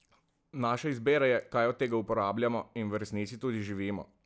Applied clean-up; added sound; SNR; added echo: none; none; none; none.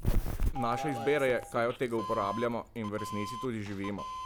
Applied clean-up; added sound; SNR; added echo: none; Doorbell; 2 dB; none.